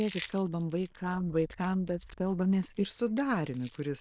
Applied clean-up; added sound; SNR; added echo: neural diffusion model UNIVERSE++.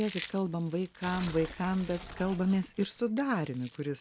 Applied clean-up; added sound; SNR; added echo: none; Chewing, mastication + Tearing; 12 dB; none.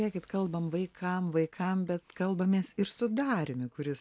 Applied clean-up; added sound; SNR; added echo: none; none; none; none.